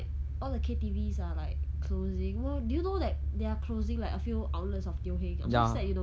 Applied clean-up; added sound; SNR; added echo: none; none; none; none.